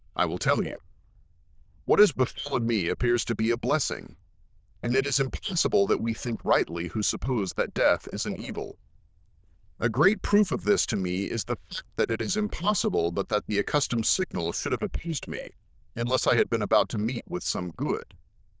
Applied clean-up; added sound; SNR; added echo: neural diffusion model UNIVERSE++.